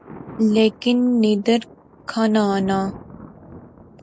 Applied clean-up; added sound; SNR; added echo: none; Thunder; 18 dB; none.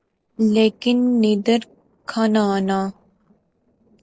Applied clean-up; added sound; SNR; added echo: neural separator model SepFormer DNS4.